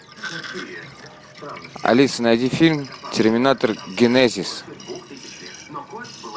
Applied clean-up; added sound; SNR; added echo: none; Sink (filling or washing); 18 dB; none.